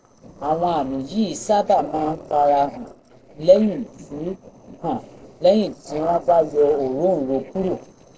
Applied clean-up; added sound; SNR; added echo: neural separator model SepFormer DNS4.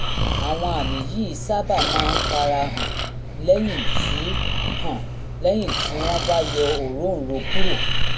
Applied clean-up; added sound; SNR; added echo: none; Breathing; -3 dB; reverberation time 0.2 s.